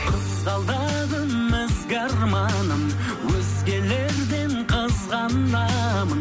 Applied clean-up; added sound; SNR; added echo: none; none; none; none.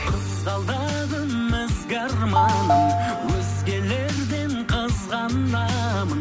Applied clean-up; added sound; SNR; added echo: none; Telephone; 1 dB; none.